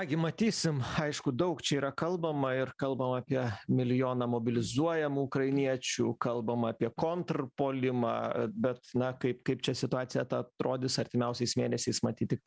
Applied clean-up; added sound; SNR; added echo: none; none; none; none.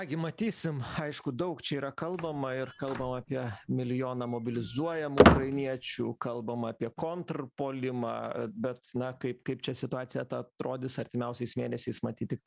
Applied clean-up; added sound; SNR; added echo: none; Squeak; -4 dB; none.